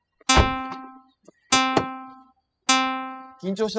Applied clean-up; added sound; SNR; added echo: classical method spectral subtraction.